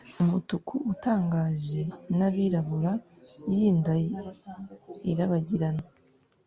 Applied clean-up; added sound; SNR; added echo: none; none; none; none.